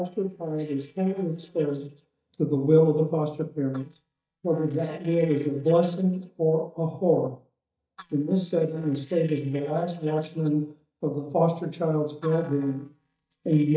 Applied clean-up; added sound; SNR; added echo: neural mask model DeepFilterNet 3.